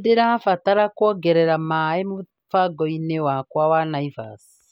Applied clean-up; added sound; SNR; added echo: none; none; none; none.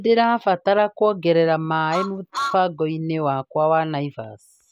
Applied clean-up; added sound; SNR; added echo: none; Truck; 10 dB; none.